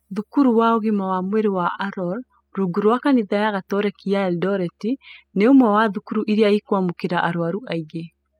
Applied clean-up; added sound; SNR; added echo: classical method spectral subtraction.